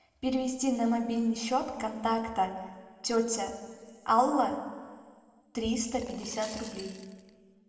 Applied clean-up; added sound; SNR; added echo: none; Coin (dropping) / Glass; 19 dB; reverberation time 1.7 s.